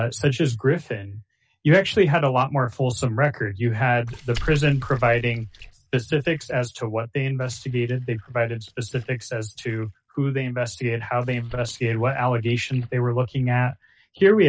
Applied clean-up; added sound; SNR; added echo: neural mask model DeepFilterNet 3.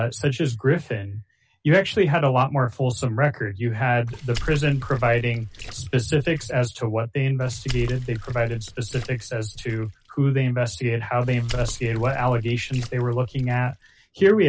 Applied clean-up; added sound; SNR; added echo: none; Water / Splash, splatter; 13 dB; none.